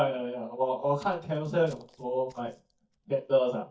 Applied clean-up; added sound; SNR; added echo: neural mask model DeepFilterNet 3.